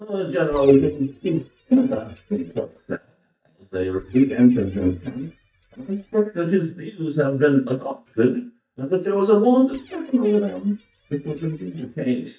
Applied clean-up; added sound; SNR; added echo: neural mask model DeepFilterNet 3.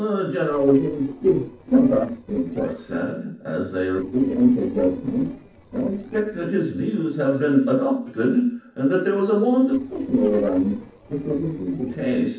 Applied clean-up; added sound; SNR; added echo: neural separator model SepFormer DNS4.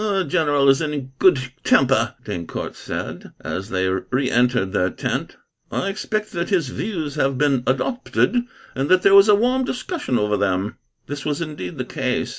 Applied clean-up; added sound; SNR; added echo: none; none; none; none.